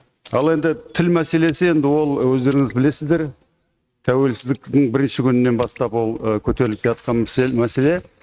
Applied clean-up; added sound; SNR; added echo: neural mask model RNNoise.